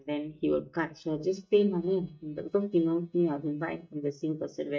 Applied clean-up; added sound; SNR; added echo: neural mask model DeepFilterNet 3.